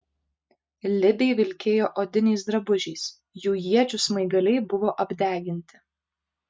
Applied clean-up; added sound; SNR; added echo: none; none; none; none.